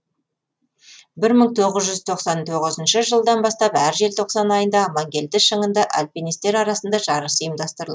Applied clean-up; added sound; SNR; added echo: none; none; none; none.